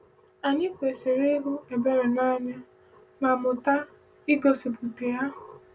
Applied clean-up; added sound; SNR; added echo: none; none; none; none.